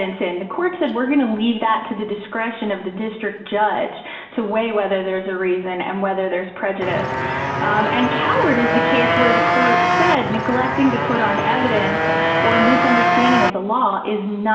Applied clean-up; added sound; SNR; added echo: none; Motorcycle; -2 dB; reverberation time 1.2 s.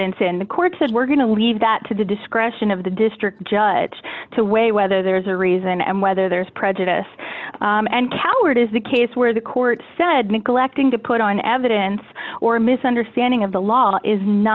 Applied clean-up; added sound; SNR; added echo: none; none; none; none.